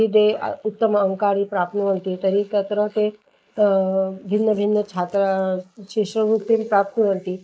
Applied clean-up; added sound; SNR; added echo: neural mask model Resemble Enhance denoiser.